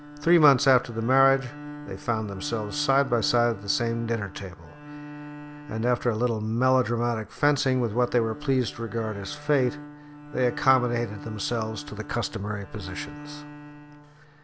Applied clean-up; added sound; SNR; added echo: none; Bowed string instrument; 15 dB; none.